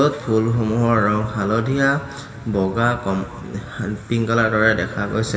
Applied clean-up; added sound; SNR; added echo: none; none; none; reverberation time 2.2 s.